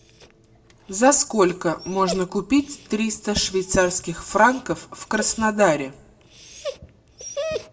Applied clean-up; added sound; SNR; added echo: none; Dog; 14 dB; reverberation time 0.3 s.